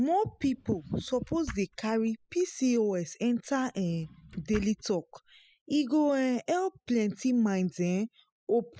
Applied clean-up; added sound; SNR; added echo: classical method spectral subtraction.